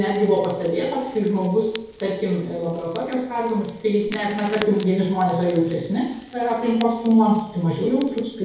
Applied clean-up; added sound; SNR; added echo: none; Crackle; 19 dB; reverberation time 2.0 s.